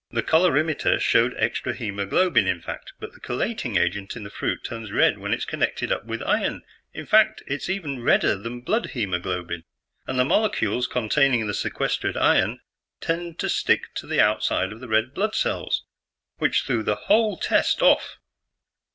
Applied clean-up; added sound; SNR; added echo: none; none; none; none.